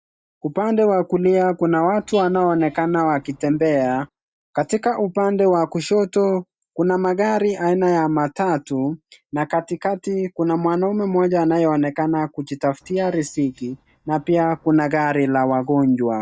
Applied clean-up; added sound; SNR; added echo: neural mask model DeepFilterNet 3.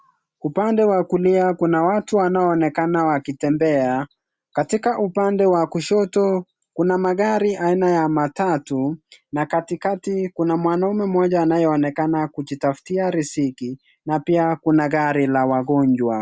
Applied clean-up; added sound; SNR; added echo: none; none; none; none.